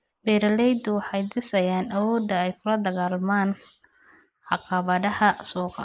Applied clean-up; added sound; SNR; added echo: neural mask model Resemble Enhance denoiser.